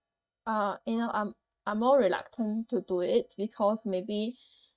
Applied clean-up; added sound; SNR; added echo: neural mask model DeepFilterNet 3.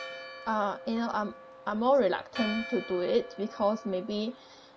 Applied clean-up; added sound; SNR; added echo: none; Church bell; 13 dB; none.